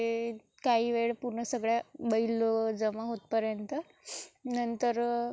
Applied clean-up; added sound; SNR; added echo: none; none; none; none.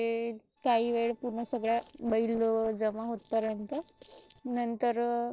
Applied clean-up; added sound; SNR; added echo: neural separator model SepFormer DNS4.